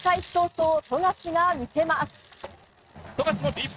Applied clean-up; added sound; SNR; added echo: neural mask model RNNoise.